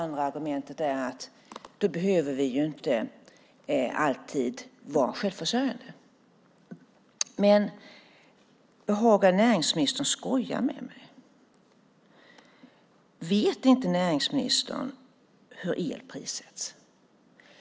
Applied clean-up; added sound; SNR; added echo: none; none; none; none.